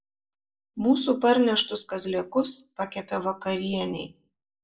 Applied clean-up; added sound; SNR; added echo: none; none; none; reverberation time 0.1 s.